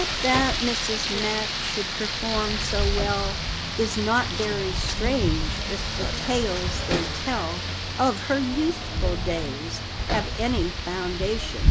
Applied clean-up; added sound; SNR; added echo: none; Rain; -1 dB; none.